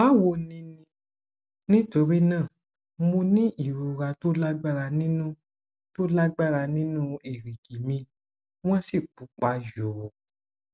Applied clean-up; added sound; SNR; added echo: none; none; none; none.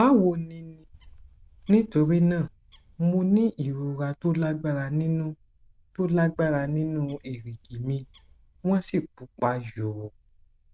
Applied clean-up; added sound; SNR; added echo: neural diffusion model UNIVERSE++.